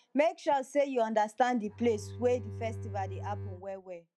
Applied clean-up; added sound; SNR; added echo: none; Bowed string instrument; 10 dB; none.